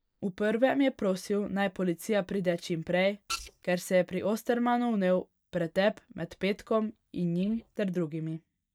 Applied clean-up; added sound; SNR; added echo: neural mask model DeepFilterNet 3.